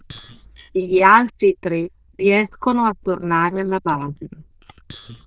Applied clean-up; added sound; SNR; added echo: neural diffusion model UNIVERSE++.